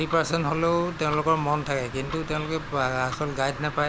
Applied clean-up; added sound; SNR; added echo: none; Tick-tock; 15 dB; none.